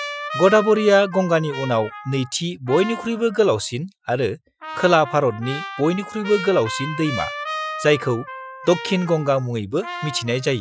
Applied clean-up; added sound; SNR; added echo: classical method Wiener filter.